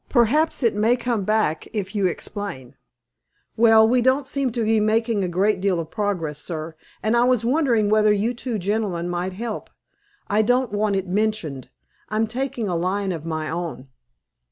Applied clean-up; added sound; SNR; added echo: none; none; none; none.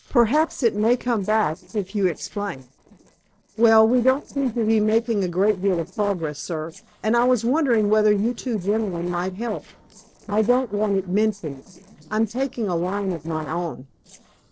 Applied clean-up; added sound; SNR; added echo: neural separator model SepFormer DNS4.